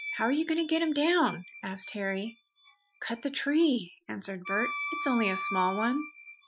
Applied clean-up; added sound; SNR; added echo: classical method Wiener filter.